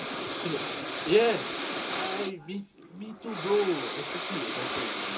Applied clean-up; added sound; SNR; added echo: none; Breathing; 3 dB; reverberation time 0.2 s.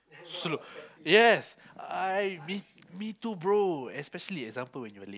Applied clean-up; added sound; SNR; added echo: none; none; none; none.